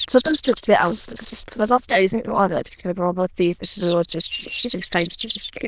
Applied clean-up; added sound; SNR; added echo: neural diffusion model UNIVERSE++.